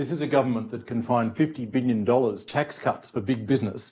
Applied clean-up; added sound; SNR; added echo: neural mask model Resemble Enhance denoiser.